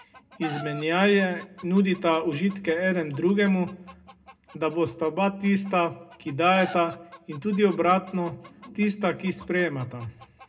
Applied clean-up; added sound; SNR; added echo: none; Chicken, rooster; 20 dB; reverberation time 0.2 s.